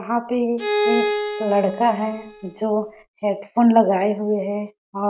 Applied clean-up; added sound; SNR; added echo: none; Bowed string instrument; 4 dB; none.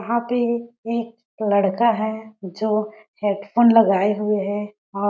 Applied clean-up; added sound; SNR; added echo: none; none; none; none.